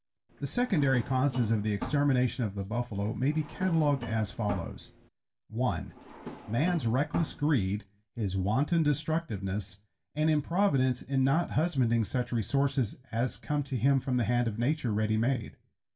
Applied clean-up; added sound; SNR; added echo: none; Drawer open or close; 14 dB; reverberation time 0.2 s.